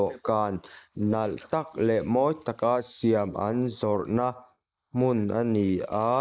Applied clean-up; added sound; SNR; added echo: neural mask model Resemble Enhance denoiser.